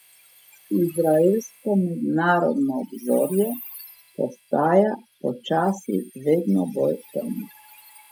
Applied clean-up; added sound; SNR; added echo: classical method spectral subtraction.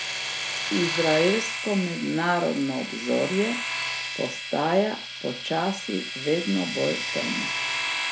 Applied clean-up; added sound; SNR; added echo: none; Domestic sounds, home sounds; -2 dB; none.